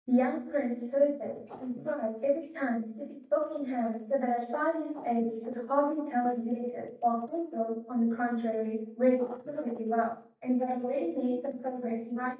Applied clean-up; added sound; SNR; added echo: neural mask model DeepFilterNet 3.